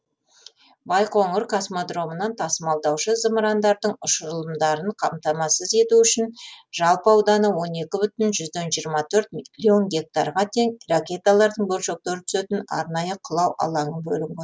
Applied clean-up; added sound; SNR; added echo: none; none; none; none.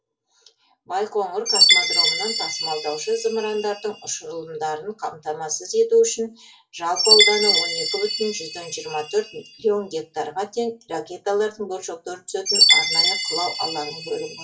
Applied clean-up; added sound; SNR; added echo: none; Chime; -2 dB; reverberation time 0.2 s.